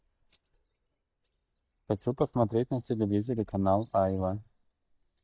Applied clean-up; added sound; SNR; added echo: neural mask model DeepFilterNet 3.